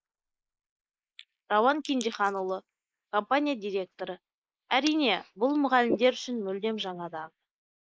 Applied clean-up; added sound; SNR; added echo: neural mask model Resemble Enhance denoiser.